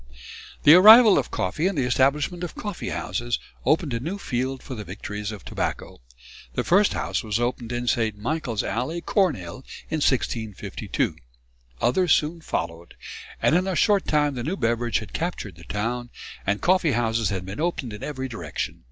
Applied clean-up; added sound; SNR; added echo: none; none; none; none.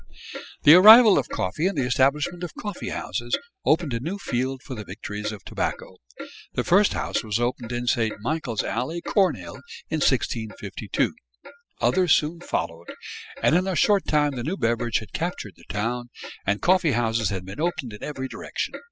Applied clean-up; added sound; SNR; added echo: classical method spectral subtraction.